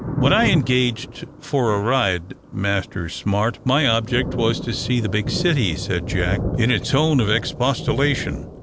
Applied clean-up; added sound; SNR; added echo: none; Thunder; 7 dB; none.